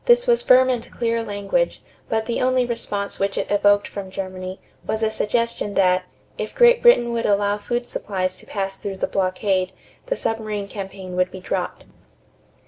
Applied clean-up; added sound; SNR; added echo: none; none; none; none.